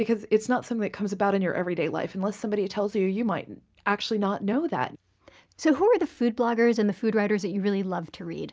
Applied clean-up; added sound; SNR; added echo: none; none; none; none.